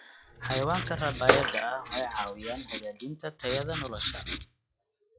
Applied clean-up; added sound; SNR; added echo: classical method log-MMSE.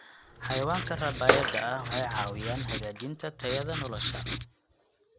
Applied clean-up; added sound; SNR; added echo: none; Bathtub (filling or washing) / Water / Splash, splatter + Writing; -1 dB; none.